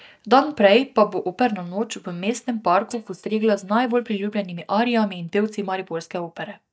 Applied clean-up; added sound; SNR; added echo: neural mask model DeepFilterNet 3.